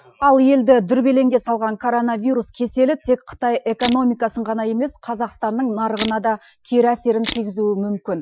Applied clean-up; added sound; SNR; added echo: classical method Wiener filter.